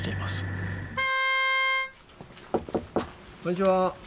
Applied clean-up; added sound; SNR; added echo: none; Wind instrument, woodwind instrument; -2 dB; none.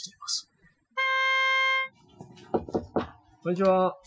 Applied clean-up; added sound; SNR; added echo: classical method Wiener filter.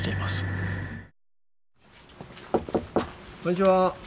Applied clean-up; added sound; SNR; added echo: none; none; none; none.